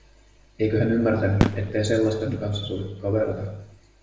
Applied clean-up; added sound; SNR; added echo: none; Fireworks; 6 dB; reverberation time 0.8 s.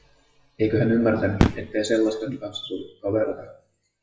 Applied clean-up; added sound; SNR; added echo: classical method WPE with log-MMSE.